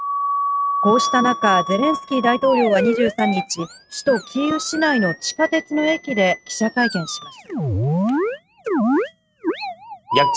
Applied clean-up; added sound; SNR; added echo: neural mask model RNNoise.